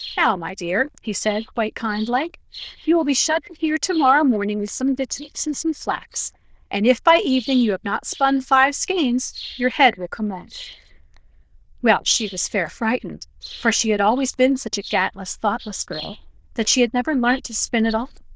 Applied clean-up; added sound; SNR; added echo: neural diffusion model UNIVERSE++.